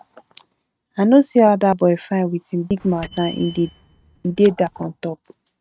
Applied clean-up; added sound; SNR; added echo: neural mask model RNNoise.